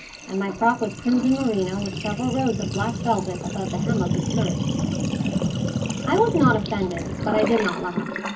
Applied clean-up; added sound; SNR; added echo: none; Sink (filling or washing); 2 dB; reverberation time 0.3 s.